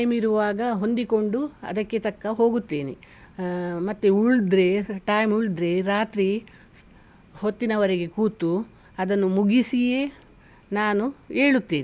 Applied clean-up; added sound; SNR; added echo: none; none; none; none.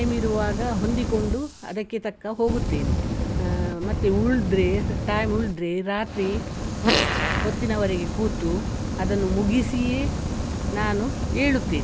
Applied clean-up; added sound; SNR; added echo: none; Fart + Fire; 0 dB; none.